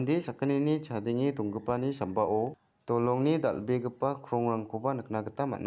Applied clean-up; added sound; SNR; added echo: none; none; none; none.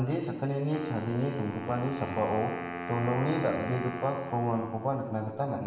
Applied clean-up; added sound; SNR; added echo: none; Wind instrument, woodwind instrument; 9 dB; reverberation time 1.0 s.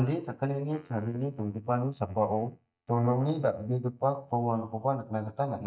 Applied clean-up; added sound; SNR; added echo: neural mask model DeepFilterNet 3.